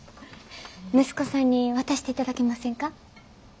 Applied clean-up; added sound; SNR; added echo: none; none; none; none.